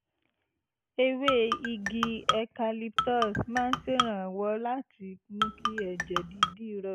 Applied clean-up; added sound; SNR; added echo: none; Marimba, xylophone; 0 dB; none.